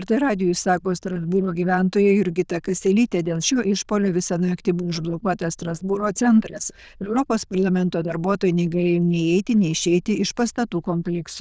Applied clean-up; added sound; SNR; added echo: neural diffusion model UNIVERSE++.